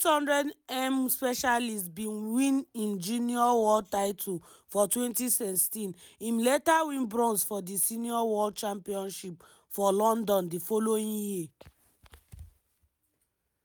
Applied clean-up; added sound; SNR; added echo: none; none; none; none.